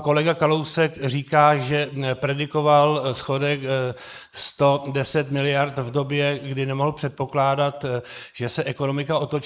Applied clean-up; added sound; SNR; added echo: neural mask model Resemble Enhance denoiser.